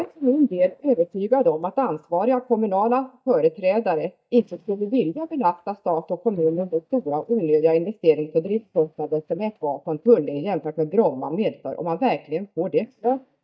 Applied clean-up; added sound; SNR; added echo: neural mask model DeepFilterNet 3.